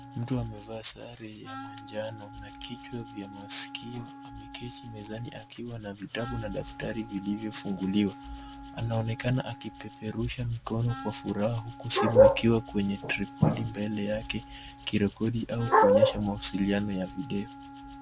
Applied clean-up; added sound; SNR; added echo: none; Wind instrument, woodwind instrument; 17 dB; none.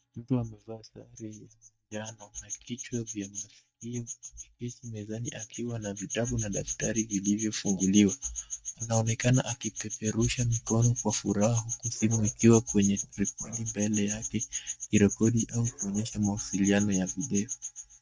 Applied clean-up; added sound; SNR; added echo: neural mask model DeepFilterNet 3.